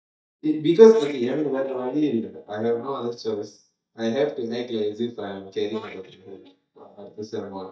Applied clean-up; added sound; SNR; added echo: neural mask model DeepFilterNet 3.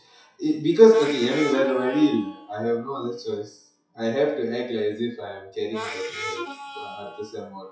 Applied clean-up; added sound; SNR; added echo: classical method WPE with log-MMSE.